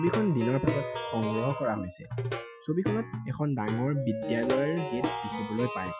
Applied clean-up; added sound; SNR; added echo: classical method Wiener filter.